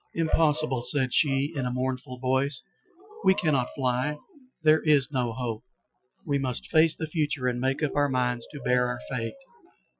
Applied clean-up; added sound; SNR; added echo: classical method Wiener filter.